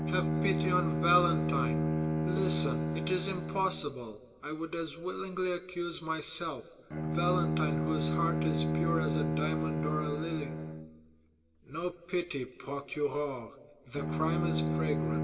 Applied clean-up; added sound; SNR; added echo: none; Bowed string instrument; -1 dB; reverberation time 1.3 s.